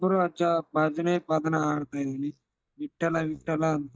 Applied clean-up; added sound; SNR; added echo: neural mask model DeepFilterNet 3.